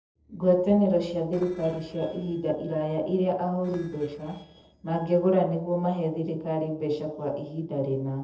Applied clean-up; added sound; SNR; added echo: neural separator model SepFormer DNS4.